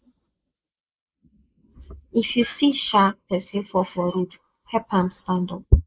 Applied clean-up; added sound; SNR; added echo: neural mask model Resemble Enhance denoiser.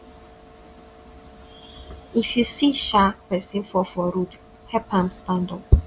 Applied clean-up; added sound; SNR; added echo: none; none; none; none.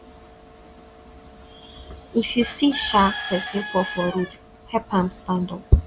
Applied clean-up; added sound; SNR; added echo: none; Bird / Chicken, rooster; 11 dB; none.